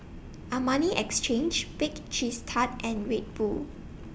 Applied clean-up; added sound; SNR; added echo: none; none; none; none.